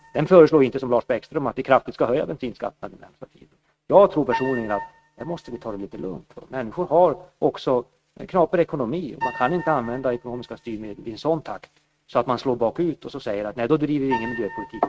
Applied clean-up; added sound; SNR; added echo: neural mask model RNNoise.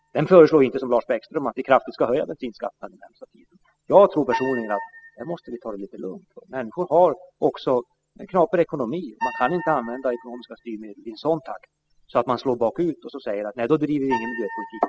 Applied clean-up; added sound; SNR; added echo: classical method spectral subtraction.